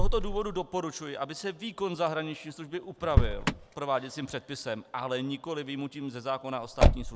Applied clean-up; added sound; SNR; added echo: none; Motor vehicle (road); -3 dB; none.